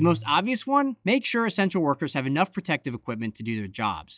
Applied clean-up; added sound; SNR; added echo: classical method log-MMSE.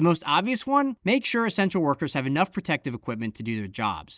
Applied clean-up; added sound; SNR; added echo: neural mask model Resemble Enhance denoiser.